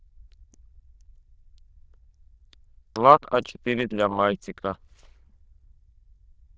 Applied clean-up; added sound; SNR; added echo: neural diffusion model UNIVERSE++.